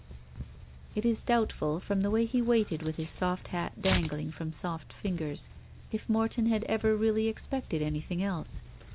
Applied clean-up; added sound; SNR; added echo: none; Tearing; 11 dB; none.